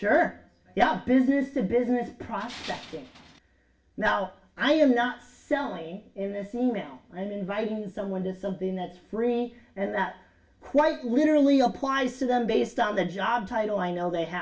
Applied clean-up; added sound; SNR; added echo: none; Tools; 16 dB; reverberation time 0.1 s.